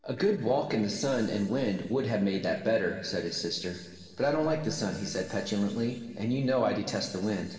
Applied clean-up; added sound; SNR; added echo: neural separator model SepFormer DNS4.